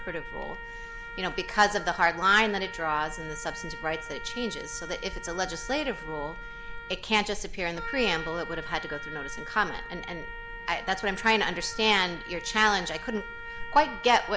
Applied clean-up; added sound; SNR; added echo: none; Trumpet; 12 dB; none.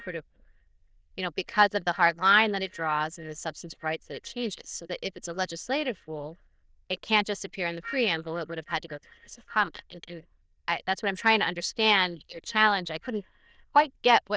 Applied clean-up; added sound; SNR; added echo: neural diffusion model UNIVERSE++.